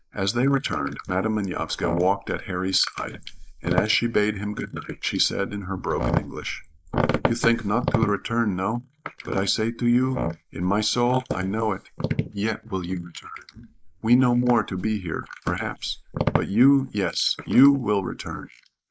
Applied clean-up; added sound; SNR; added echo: neural mask model Resemble Enhance denoiser.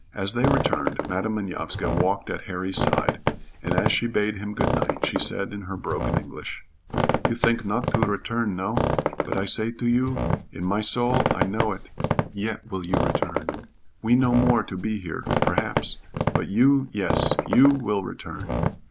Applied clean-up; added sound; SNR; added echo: none; Squeak; 1 dB; none.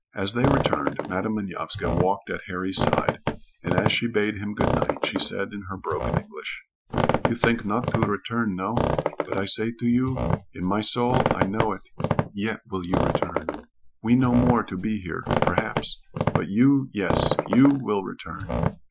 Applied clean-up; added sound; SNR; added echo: classical method Wiener filter.